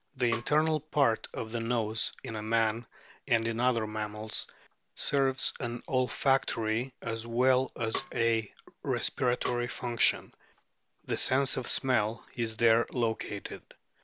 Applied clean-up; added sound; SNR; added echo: none; Snare drum; 13 dB; none.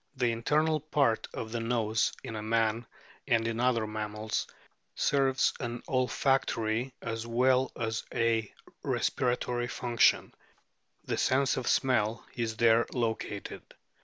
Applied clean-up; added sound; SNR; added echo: none; none; none; none.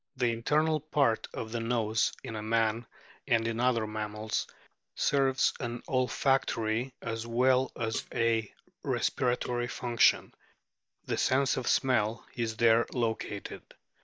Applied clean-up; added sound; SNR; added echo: neural mask model DeepFilterNet 3.